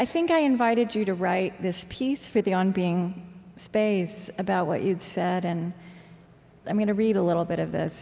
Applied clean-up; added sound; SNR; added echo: none; none; none; none.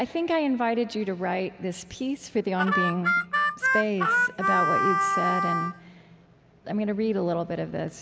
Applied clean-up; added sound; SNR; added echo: none; Harmonica; -3 dB; none.